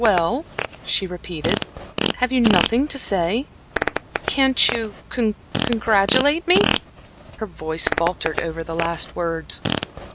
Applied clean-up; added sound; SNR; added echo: none; Fart; 5 dB; none.